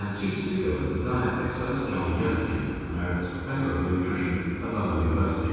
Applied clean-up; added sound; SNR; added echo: none; Motorcycle / Engine; 20 dB; reverberation time 2.1 s.